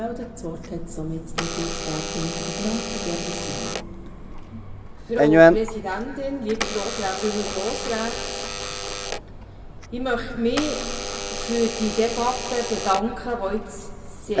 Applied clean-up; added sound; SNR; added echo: none; Alarm / Door; -2 dB; reverberation time 1.8 s.